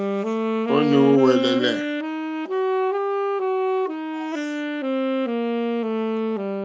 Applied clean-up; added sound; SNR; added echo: none; Wind instrument, woodwind instrument; -2 dB; none.